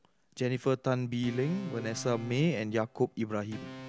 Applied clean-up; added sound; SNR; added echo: none; Organ; 15 dB; none.